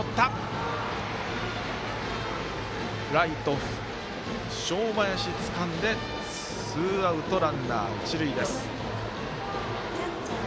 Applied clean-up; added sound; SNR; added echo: none; none; none; none.